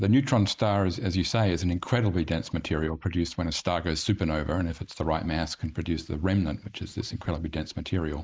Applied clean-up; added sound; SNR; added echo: neural mask model Resemble Enhance denoiser.